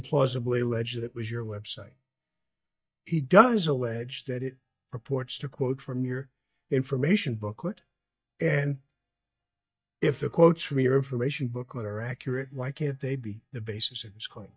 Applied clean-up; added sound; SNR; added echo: neural mask model DeepFilterNet 3.